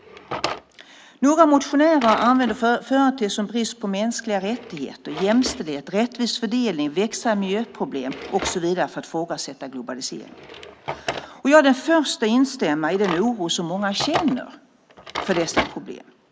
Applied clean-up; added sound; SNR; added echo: none; Drawer open or close; 13 dB; none.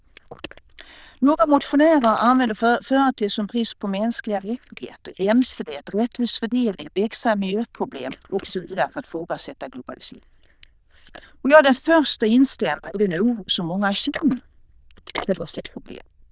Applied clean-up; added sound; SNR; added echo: neural diffusion model UNIVERSE++.